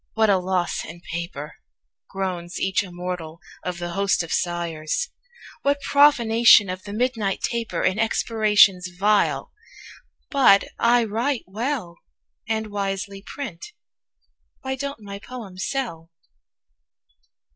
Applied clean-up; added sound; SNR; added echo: none; none; none; none.